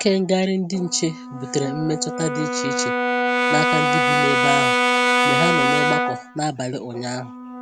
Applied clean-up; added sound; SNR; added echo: none; Brass instrument; -3 dB; none.